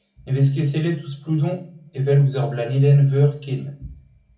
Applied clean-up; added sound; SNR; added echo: none; none; none; reverberation time 0.4 s.